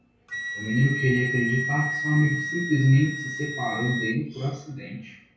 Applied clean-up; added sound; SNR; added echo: none; Wind instrument, woodwind instrument; 6 dB; reverberation time 0.6 s.